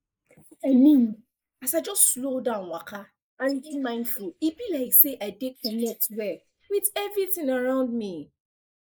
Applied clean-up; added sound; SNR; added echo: neural mask model Resemble Enhance denoiser.